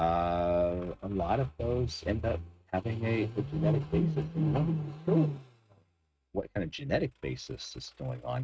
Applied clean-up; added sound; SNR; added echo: neural mask model RNNoise.